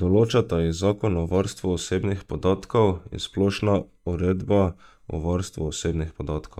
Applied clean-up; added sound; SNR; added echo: neural mask model DeepFilterNet 3.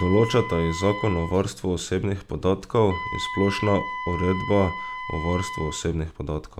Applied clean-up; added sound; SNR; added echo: none; Wind instrument, woodwind instrument; 10 dB; none.